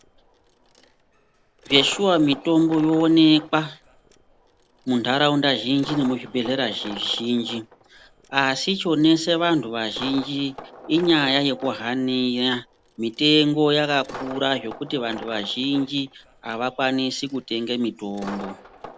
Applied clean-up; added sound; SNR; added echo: none; Coin (dropping); 19 dB; none.